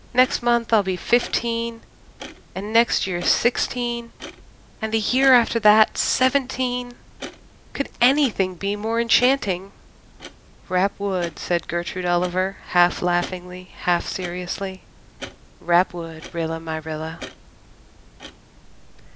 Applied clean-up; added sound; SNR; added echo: none; Clock; 18 dB; none.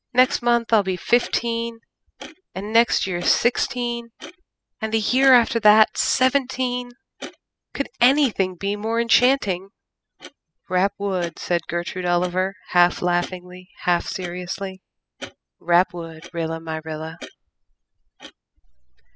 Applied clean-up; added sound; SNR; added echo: classical method spectral subtraction.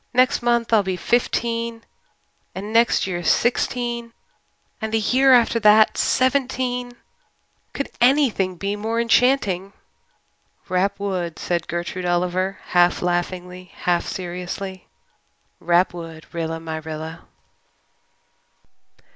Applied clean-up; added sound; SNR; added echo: none; none; none; none.